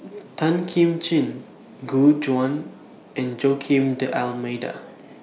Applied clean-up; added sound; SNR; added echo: none; none; none; none.